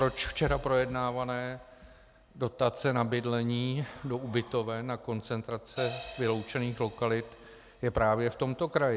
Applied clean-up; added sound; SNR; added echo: none; Crash cymbal; 19 dB; none.